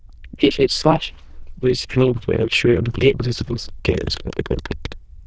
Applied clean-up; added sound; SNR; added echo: neural diffusion model UNIVERSE++.